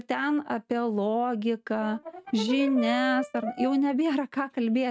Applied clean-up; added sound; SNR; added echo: neural mask model RNNoise.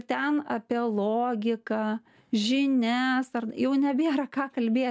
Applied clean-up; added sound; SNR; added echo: none; none; none; none.